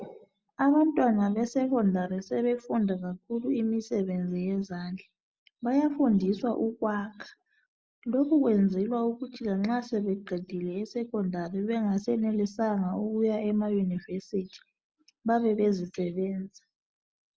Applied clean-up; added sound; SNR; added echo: none; none; none; none.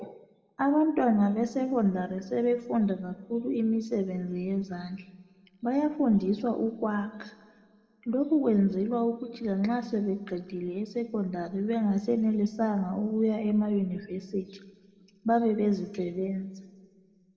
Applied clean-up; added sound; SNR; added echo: none; none; none; reverberation time 1.5 s.